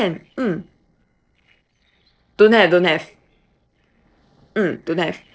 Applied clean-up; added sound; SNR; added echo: neural separator model SepFormer DNS4.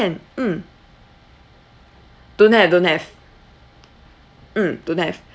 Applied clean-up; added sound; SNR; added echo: none; none; none; none.